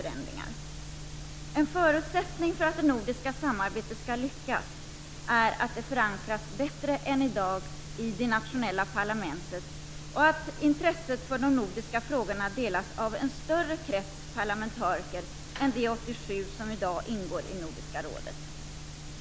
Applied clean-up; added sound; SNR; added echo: none; none; none; none.